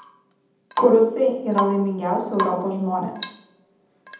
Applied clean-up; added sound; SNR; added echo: none; Drip / Water tap, faucet / Rain; 9 dB; reverberation time 0.8 s.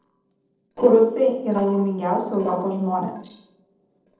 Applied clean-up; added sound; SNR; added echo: neural separator model SepFormer DNS4.